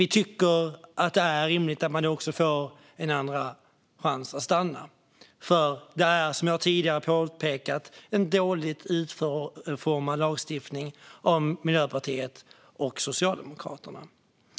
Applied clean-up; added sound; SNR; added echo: none; none; none; none.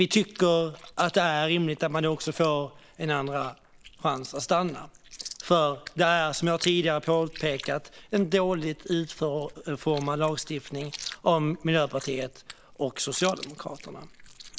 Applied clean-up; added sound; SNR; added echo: neural mask model Resemble Enhance denoiser.